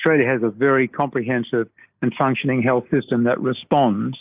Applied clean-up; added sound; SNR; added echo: neural mask model Resemble Enhance denoiser.